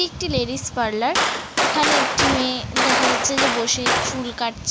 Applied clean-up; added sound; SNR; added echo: none; Gunshot, gunfire; -2 dB; none.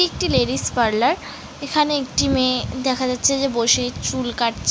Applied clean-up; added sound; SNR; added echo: none; none; none; none.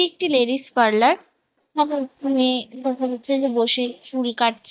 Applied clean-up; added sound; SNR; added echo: neural mask model DeepFilterNet 3.